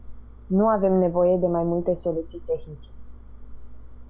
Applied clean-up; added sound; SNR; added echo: none; Engine; 14 dB; none.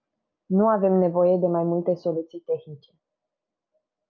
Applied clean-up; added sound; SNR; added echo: none; none; none; none.